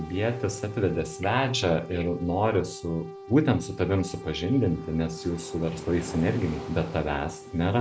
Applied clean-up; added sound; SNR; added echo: none; Brass instrument + Waves, surf; 14 dB; none.